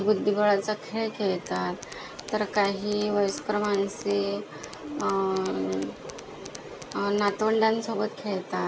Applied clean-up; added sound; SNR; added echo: none; Tools; 19 dB; none.